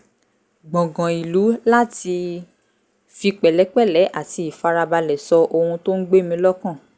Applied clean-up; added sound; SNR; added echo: none; none; none; none.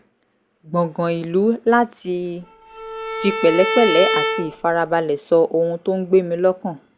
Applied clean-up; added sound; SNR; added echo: none; Bowed string instrument; 4 dB; none.